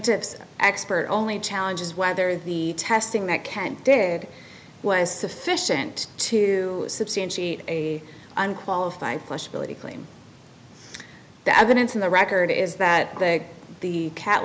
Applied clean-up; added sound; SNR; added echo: none; none; none; none.